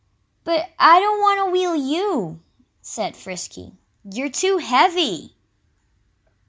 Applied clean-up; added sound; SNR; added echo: none; none; none; none.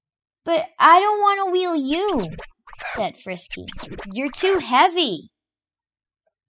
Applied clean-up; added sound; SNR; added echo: classical method spectral subtraction.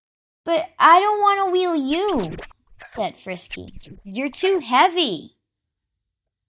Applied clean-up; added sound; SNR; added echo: neural mask model DeepFilterNet 3.